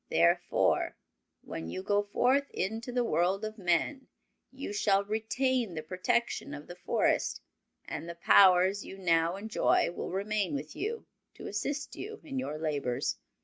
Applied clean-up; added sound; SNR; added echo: none; none; none; none.